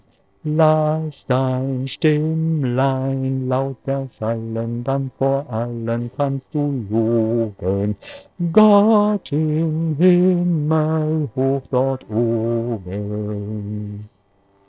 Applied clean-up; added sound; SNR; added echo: neural separator model SepFormer DNS4.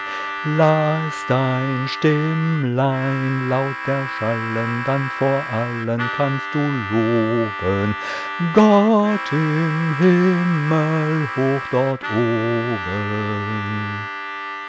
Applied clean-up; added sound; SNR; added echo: none; Harmonica; 8 dB; none.